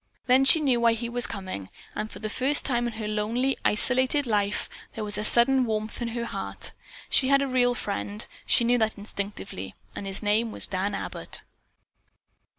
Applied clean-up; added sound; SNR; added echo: none; none; none; none.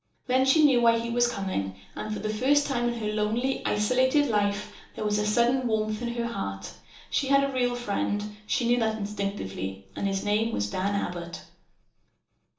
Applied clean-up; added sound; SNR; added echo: none; none; none; reverberation time 1.2 s.